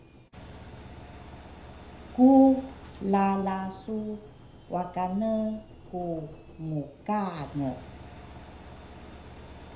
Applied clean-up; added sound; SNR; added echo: none; Engine; 17 dB; reverberation time 0.5 s.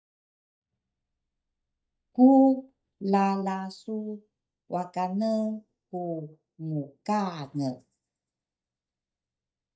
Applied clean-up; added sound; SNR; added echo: neural mask model DeepFilterNet 3.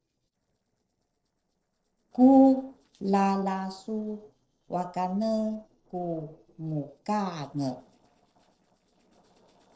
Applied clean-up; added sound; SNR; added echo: neural separator model SepFormer DNS4.